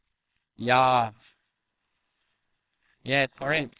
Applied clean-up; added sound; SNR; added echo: neural separator model SepFormer WHAMR!.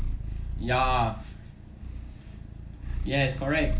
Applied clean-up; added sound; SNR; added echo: none; Purr; 2 dB; reverberation time 0.2 s.